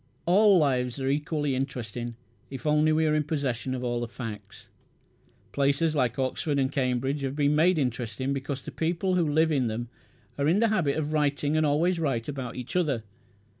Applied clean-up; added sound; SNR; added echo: none; none; none; none.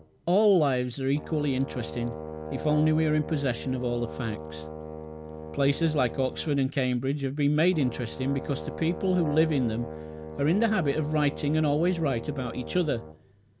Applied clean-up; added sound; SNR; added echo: none; Brass instrument; 11 dB; none.